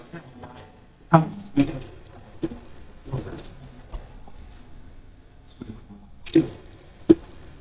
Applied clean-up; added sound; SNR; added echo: neural mask model DeepFilterNet 3.